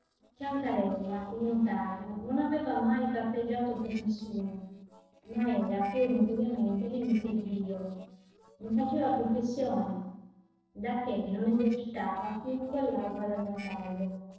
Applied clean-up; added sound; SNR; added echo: neural separator model SepFormer DNS4.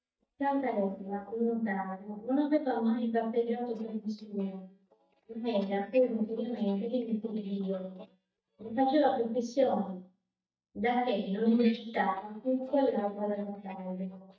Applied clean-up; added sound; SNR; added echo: neural mask model DeepFilterNet 3.